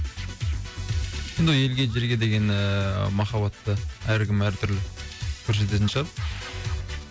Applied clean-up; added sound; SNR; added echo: none; none; none; none.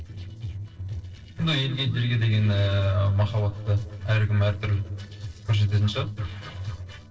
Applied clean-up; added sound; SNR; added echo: neural separator model SepFormer DNS4.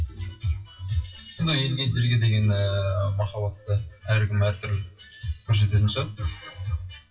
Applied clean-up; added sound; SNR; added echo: classical method WPE with log-MMSE.